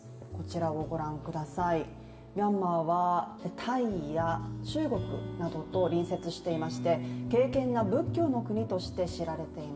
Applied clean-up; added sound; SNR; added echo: none; none; none; reverberation time 2.9 s.